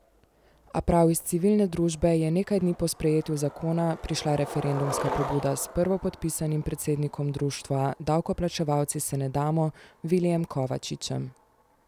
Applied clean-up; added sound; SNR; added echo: none; Skateboard; 15 dB; none.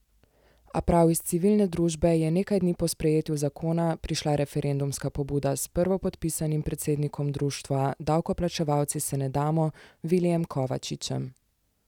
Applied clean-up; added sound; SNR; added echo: none; none; none; none.